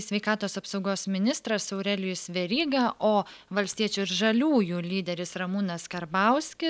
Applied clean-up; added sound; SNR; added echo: none; none; none; none.